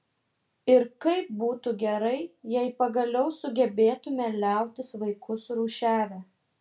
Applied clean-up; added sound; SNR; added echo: none; none; none; none.